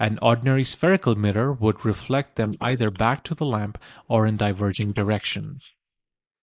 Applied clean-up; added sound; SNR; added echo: neural mask model Resemble Enhance denoiser.